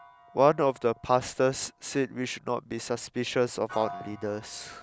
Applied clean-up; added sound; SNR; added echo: none; Piano; 19 dB; none.